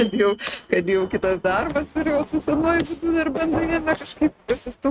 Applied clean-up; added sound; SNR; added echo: neural mask model RNNoise.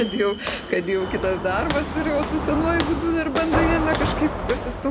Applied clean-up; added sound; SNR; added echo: none; Walk, footsteps; 2 dB; none.